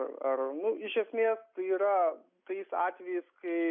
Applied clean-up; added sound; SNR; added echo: none; none; none; none.